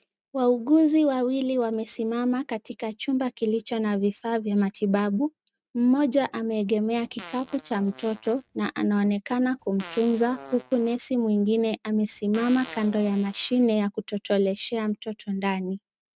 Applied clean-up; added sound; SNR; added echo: neural mask model RNNoise.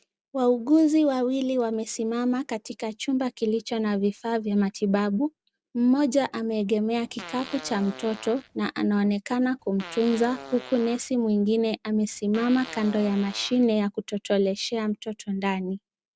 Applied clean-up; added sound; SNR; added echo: none; Fart; 17 dB; none.